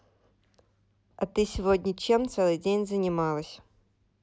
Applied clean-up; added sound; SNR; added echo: none; none; none; none.